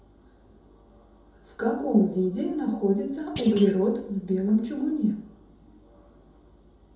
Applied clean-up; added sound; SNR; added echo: none; Thump, thud; 12 dB; reverberation time 2.5 s.